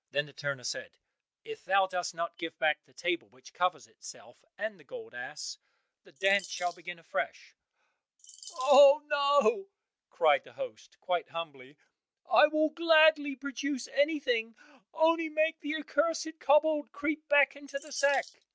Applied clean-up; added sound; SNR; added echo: neural mask model RNNoise.